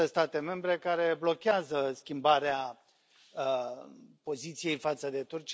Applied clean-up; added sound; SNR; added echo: none; none; none; none.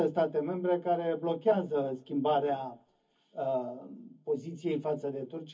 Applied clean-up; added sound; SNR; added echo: none; none; none; reverberation time 0.3 s.